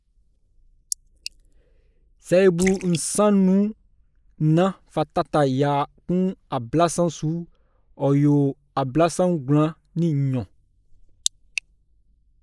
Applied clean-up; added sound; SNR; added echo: neural mask model Resemble Enhance denoiser.